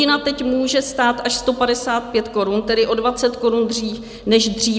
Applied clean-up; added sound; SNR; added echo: none; none; none; none.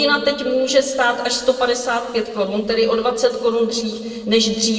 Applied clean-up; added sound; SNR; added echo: neural separator model SepFormer DNS4.